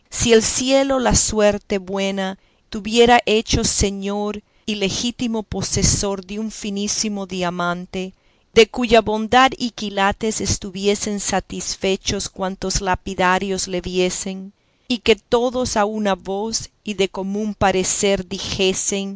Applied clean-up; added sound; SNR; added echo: none; none; none; none.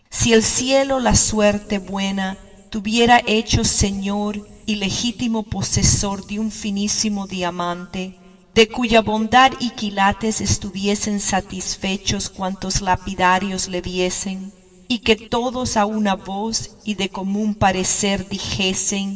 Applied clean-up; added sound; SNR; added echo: none; none; none; reverberation time 2.4 s.